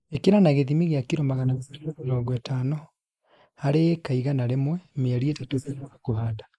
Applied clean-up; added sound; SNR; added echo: neural mask model Resemble Enhance denoiser.